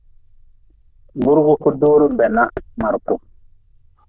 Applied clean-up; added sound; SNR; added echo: neural diffusion model UNIVERSE++.